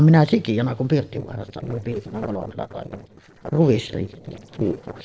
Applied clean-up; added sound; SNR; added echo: neural separator model SepFormer DNS4.